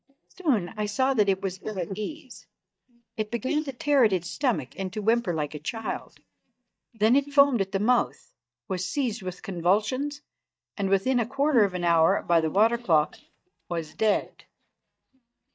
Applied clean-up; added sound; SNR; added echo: neural mask model DeepFilterNet 3.